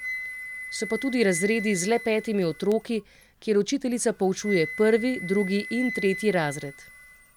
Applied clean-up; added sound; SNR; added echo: none; Wind instrument, woodwind instrument; 11 dB; none.